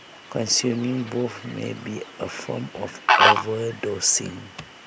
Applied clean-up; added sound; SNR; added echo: none; Fowl; -1 dB; none.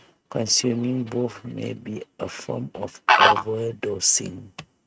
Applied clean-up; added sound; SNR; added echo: neural mask model RNNoise.